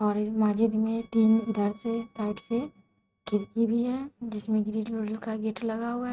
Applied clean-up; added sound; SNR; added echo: neural mask model RNNoise.